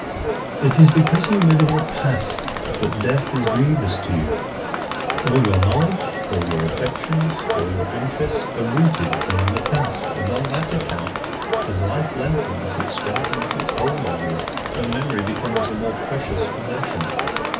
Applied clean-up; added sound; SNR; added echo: none; Crowd; 3 dB; reverberation time 0.3 s.